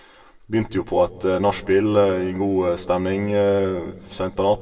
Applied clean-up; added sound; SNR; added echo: none; none; none; reverberation time 1.7 s.